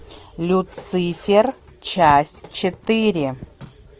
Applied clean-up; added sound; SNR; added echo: none; none; none; none.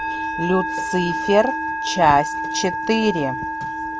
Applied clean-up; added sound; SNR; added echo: none; Musical instrument; 4 dB; none.